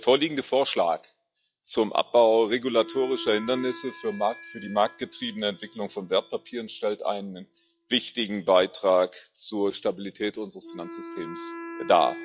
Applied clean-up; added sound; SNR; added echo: classical method log-MMSE.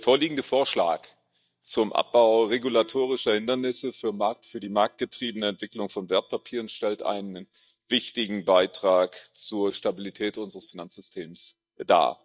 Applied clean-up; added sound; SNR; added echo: neural mask model DeepFilterNet 3.